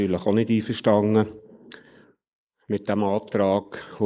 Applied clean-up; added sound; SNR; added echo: neural mask model Resemble Enhance denoiser.